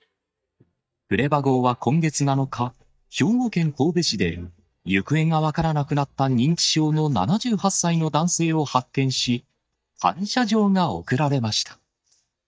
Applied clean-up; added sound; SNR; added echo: neural mask model DeepFilterNet 3.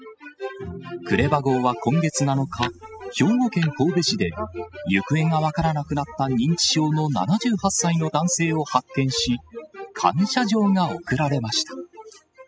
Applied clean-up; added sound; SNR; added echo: classical method spectral subtraction.